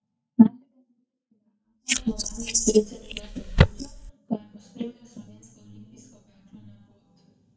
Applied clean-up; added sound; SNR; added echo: neural mask model DeepFilterNet 3.